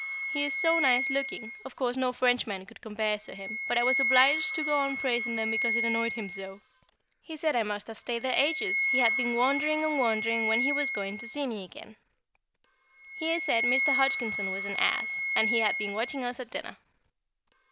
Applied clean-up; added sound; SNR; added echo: none; Wind instrument, woodwind instrument; 1 dB; none.